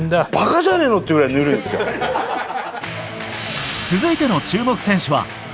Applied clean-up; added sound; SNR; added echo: none; none; none; none.